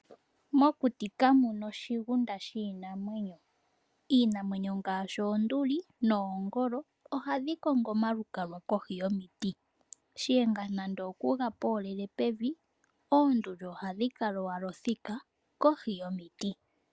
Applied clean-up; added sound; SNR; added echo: none; none; none; none.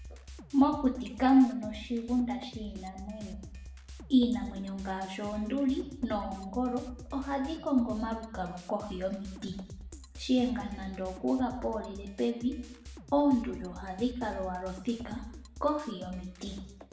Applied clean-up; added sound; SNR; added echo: none; Drum kit; 15 dB; reverberation time 0.8 s.